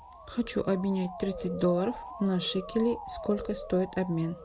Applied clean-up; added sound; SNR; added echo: none; Motor vehicle (road) / Siren; 12 dB; none.